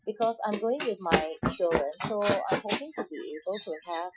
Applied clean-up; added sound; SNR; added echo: classical method Wiener filter.